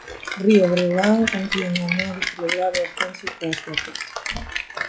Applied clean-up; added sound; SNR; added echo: classical method log-MMSE.